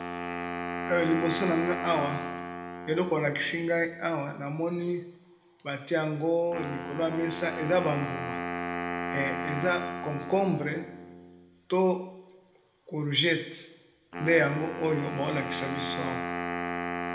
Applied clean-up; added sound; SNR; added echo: none; Wind instrument, woodwind instrument; 6 dB; reverberation time 0.7 s.